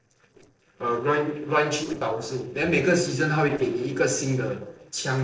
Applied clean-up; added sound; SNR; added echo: neural separator model SepFormer DNS4.